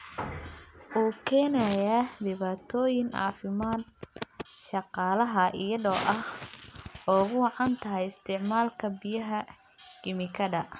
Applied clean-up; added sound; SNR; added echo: none; none; none; none.